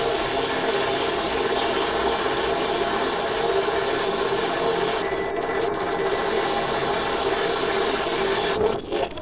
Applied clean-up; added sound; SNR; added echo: neural separator model SepFormer DNS4.